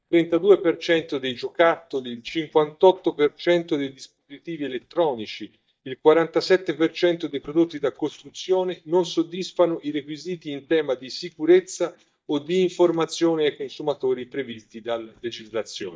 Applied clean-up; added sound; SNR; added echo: neural mask model DeepFilterNet 3.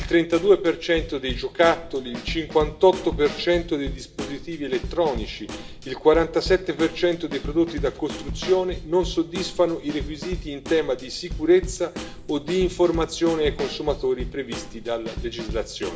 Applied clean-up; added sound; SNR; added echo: none; Snare drum / Drum kit; 11 dB; reverberation time 0.8 s.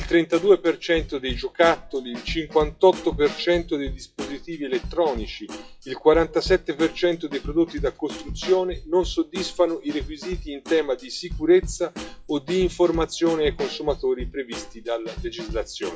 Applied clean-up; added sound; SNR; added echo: classical method WPE with log-MMSE.